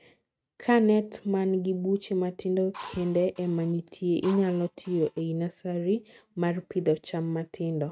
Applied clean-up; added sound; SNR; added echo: neural mask model RNNoise.